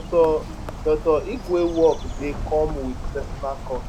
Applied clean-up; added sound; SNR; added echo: none; Bird; 8 dB; none.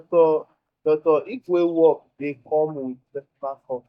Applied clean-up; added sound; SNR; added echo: neural mask model DeepFilterNet 3.